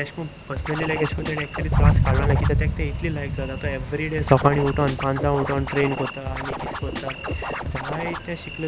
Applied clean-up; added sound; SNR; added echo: none; Scratching (performance technique) + Thunder; 0 dB; none.